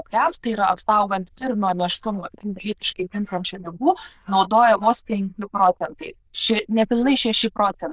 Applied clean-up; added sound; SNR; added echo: neural diffusion model UNIVERSE++.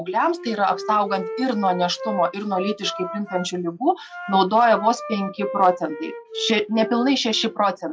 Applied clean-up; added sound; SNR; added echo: classical method log-MMSE.